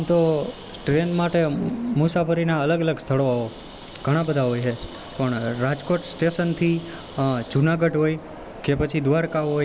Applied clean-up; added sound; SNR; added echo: none; Water tap, faucet / Liquid; 15 dB; none.